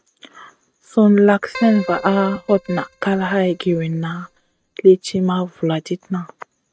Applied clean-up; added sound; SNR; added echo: neural mask model RNNoise.